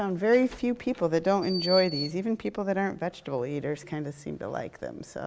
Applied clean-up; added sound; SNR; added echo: none; Door; 12 dB; none.